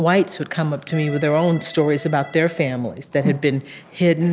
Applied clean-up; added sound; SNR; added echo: none; Accordion; 17 dB; none.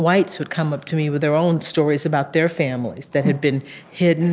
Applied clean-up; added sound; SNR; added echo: none; none; none; none.